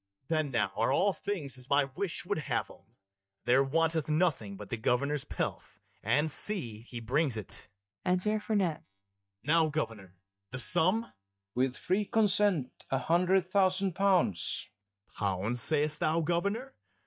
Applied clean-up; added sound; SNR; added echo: neural mask model DeepFilterNet 3.